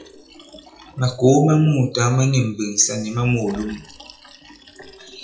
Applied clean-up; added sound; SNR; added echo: classical method WPE with log-MMSE.